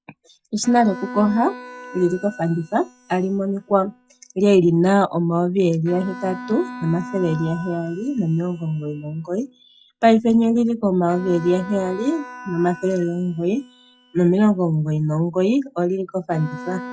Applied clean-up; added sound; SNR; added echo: classical method log-MMSE.